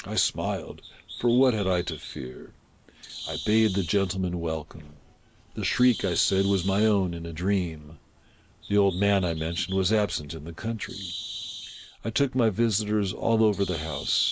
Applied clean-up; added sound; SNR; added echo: none; Bird; 15 dB; none.